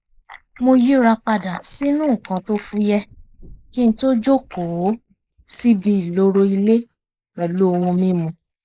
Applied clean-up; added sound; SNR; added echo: neural mask model Resemble Enhance denoiser.